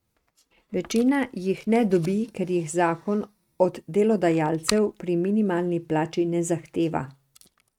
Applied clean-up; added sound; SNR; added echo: neural mask model RNNoise.